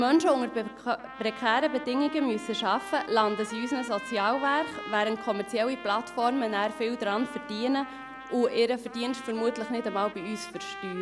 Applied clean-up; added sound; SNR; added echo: none; Trumpet; 13 dB; none.